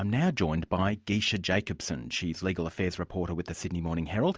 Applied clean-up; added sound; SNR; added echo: none; none; none; none.